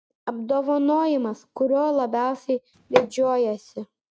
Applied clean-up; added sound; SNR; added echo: neural mask model RNNoise.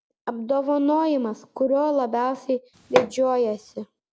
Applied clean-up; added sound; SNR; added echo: none; Hammer; 5 dB; none.